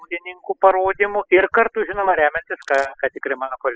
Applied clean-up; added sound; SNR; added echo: classical method spectral subtraction.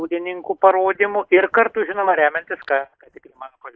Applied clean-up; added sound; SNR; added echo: neural mask model DeepFilterNet 3.